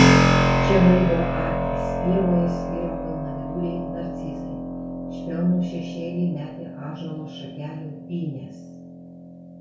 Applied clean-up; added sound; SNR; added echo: none; Keyboard (musical); -2 dB; reverberation time 0.6 s.